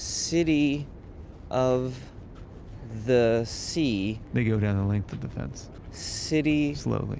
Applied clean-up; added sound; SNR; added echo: none; none; none; none.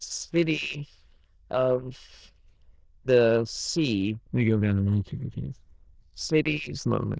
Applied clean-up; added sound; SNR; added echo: neural diffusion model UNIVERSE++.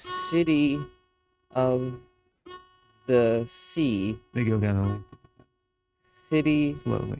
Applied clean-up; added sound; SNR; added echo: neural mask model RNNoise.